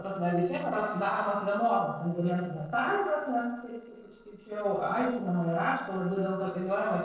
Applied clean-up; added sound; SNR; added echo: neural separator model SepFormer DNS4.